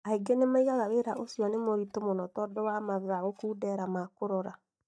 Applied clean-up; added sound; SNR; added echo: neural mask model DeepFilterNet 3.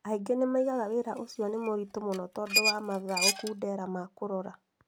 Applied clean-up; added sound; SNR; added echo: none; Squeak; 2 dB; none.